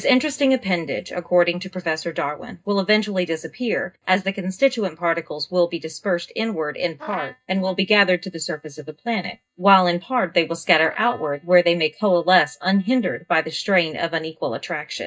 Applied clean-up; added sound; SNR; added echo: neural mask model DeepFilterNet 3.